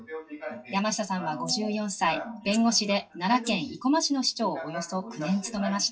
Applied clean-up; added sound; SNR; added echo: classical method WPE with log-MMSE.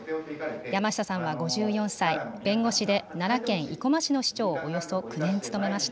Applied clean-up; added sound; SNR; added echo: none; none; none; none.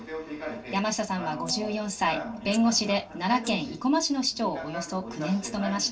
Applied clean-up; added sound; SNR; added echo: none; Rattle (instrument); 17 dB; reverberation time 0.2 s.